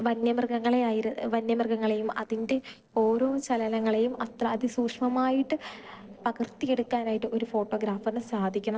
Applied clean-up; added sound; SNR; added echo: neural separator model SepFormer DNS4.